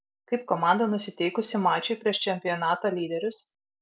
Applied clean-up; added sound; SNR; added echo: none; none; none; none.